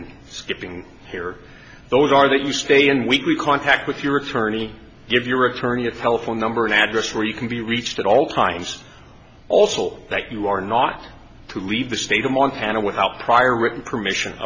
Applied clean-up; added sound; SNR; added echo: none; none; none; none.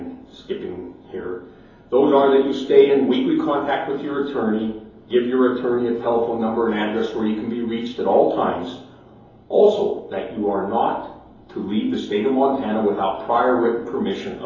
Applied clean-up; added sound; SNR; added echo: none; none; none; reverberation time 2.8 s.